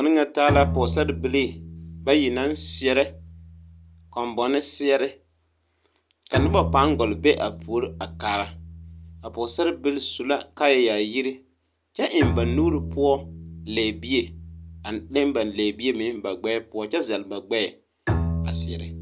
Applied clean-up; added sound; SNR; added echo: none; Bowed string instrument; 7 dB; none.